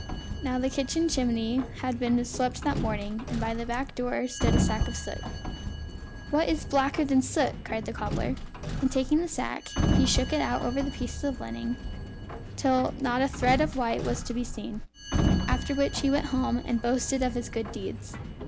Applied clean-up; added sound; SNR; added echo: none; Sliding door; 3 dB; none.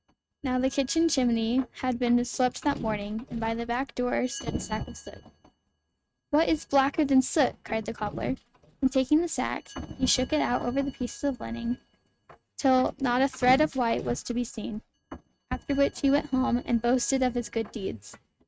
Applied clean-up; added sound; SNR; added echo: neural mask model RNNoise.